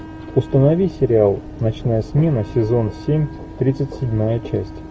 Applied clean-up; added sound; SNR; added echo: none; Wind instrument, woodwind instrument; 19 dB; none.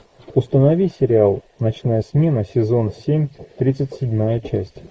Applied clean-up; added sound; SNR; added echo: neural mask model Resemble Enhance denoiser.